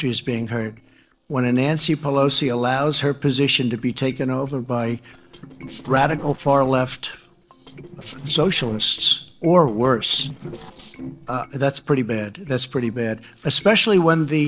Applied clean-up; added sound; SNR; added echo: neural separator model SepFormer DNS4.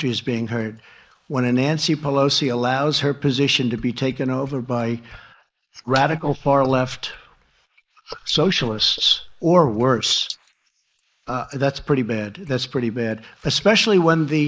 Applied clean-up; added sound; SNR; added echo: neural mask model Resemble Enhance denoiser.